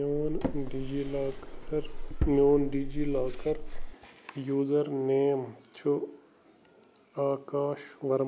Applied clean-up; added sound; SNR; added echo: none; Drawer open or close; 2 dB; none.